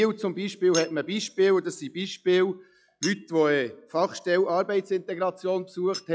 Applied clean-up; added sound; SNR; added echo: classical method log-MMSE.